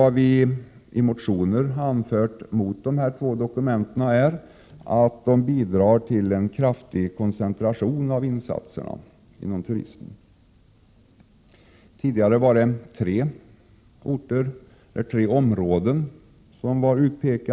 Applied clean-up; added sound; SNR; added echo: none; none; none; none.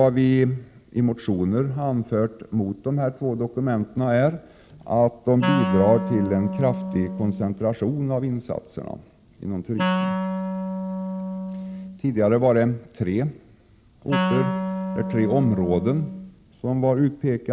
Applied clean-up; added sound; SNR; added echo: none; Wind instrument, woodwind instrument; 4 dB; none.